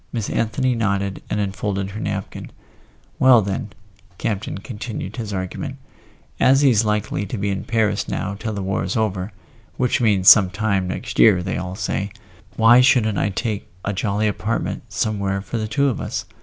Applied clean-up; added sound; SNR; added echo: none; none; none; none.